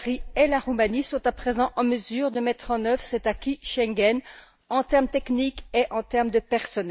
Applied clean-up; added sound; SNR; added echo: neural mask model DeepFilterNet 3.